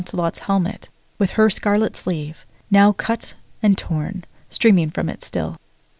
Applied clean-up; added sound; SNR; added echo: none; none; none; none.